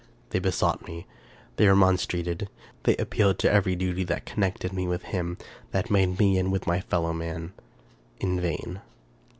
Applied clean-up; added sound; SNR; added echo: none; none; none; none.